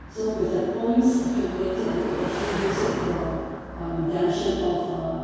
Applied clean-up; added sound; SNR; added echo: none; Car passing by; 10 dB; reverberation time 2.0 s.